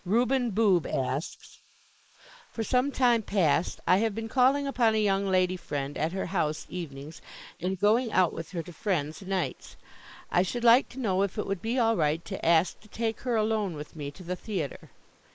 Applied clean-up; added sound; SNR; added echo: neural mask model Resemble Enhance denoiser.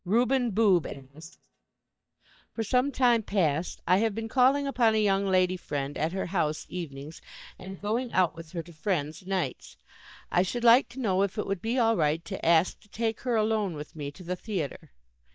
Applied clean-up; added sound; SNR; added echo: neural mask model DeepFilterNet 3.